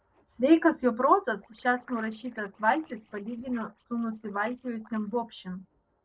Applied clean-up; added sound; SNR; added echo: neural separator model SepFormer DNS4.